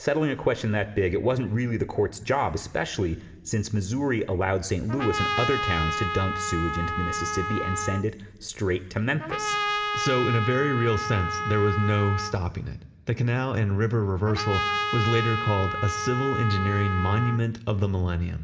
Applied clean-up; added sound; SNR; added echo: none; Trumpet; 4 dB; reverberation time 1.0 s.